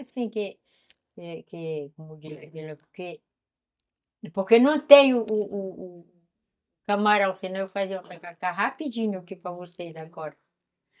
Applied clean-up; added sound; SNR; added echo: neural mask model DeepFilterNet 3.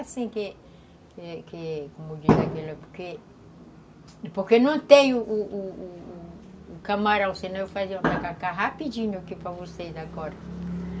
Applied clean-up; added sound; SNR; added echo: none; none; none; none.